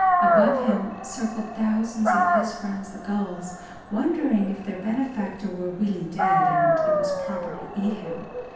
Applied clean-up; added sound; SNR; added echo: none; Dog; -2 dB; reverberation time 0.9 s.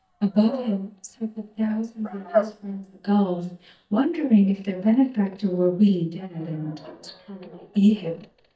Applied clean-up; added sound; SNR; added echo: neural mask model DeepFilterNet 3.